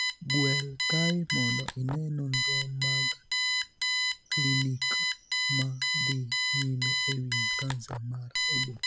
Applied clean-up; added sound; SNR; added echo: none; Alarm; -3 dB; none.